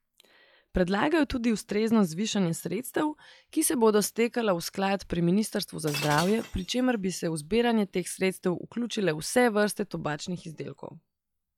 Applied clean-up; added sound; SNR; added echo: classical method log-MMSE.